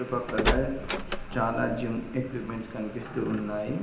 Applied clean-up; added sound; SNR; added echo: none; Door; 3 dB; reverberation time 0.8 s.